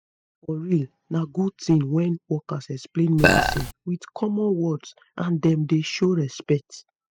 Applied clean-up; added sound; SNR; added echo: classical method spectral subtraction.